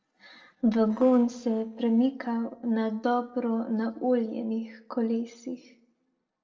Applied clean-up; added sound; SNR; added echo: neural separator model SepFormer DNS4.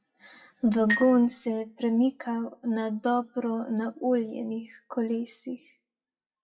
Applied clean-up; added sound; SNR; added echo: classical method WPE with log-MMSE.